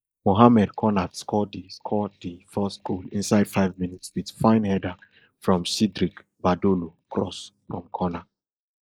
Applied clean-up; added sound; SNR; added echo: neural mask model Resemble Enhance denoiser.